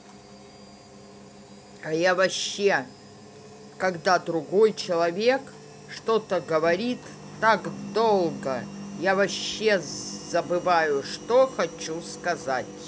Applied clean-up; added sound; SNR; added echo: none; none; none; none.